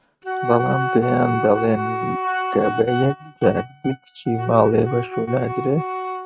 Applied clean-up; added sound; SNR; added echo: neural mask model RNNoise.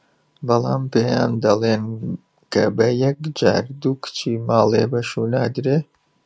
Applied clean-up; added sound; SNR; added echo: none; none; none; none.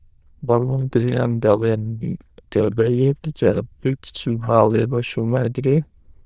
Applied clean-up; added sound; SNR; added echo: neural diffusion model UNIVERSE++.